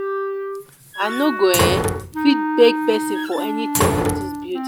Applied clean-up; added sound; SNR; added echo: none; Wind instrument, woodwind instrument + Slam; 1 dB; none.